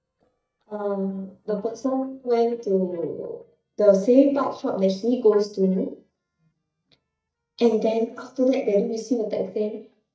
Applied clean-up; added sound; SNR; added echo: neural mask model DeepFilterNet 3.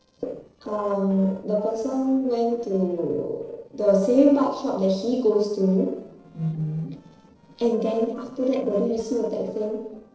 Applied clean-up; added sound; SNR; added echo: neural separator model SepFormer DNS4.